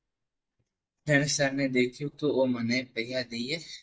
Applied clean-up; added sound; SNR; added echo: neural mask model DeepFilterNet 3.